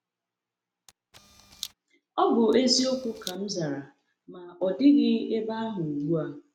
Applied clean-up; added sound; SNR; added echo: none; Camera; 17 dB; none.